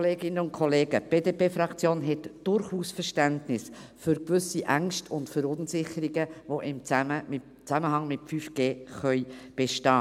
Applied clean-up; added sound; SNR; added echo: none; none; none; none.